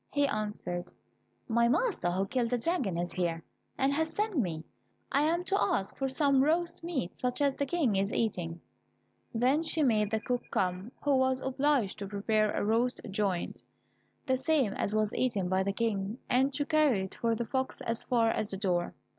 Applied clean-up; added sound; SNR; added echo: none; none; none; none.